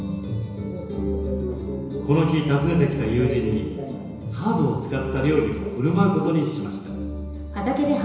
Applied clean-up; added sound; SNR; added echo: none; none; none; reverberation time 1.0 s.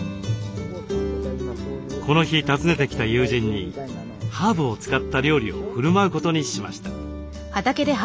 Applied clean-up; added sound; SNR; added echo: none; none; none; none.